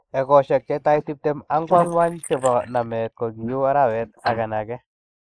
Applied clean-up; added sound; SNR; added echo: neural mask model Resemble Enhance denoiser.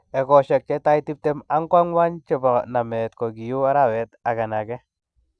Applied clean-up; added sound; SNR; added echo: none; none; none; none.